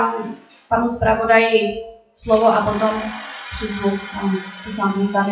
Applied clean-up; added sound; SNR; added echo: classical method WPE with log-MMSE.